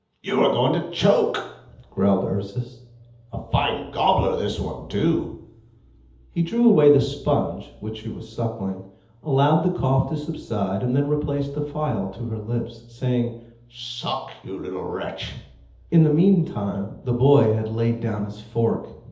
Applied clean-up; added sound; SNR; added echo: none; none; none; reverberation time 0.8 s.